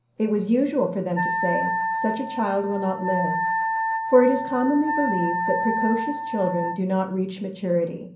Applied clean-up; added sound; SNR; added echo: none; Wind instrument, woodwind instrument; 4 dB; reverberation time 0.6 s.